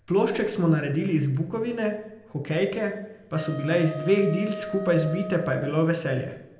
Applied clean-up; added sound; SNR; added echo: none; Wind instrument, woodwind instrument; 12 dB; reverberation time 0.7 s.